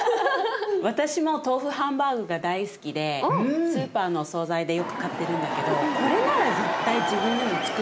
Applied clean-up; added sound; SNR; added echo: none; Crowd / Cheering; 1 dB; none.